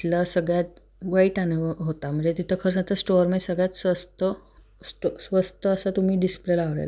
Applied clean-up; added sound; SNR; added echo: none; none; none; none.